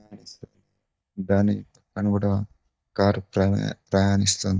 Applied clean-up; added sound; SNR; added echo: neural mask model DeepFilterNet 3.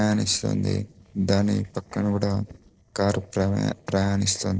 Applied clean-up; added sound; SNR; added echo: neural separator model SepFormer DNS4.